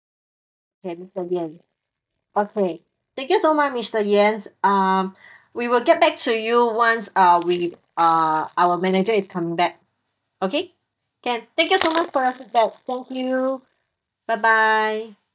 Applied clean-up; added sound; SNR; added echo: neural mask model DeepFilterNet 3.